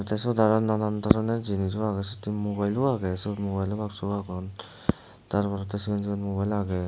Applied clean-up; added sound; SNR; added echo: none; none; none; none.